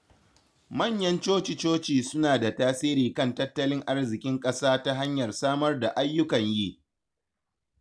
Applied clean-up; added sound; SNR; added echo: none; none; none; none.